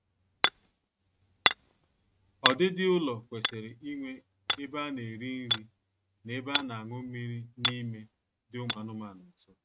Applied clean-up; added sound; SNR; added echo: neural mask model RNNoise.